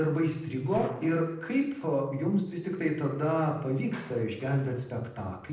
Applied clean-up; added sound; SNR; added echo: neural separator model SepFormer DNS4.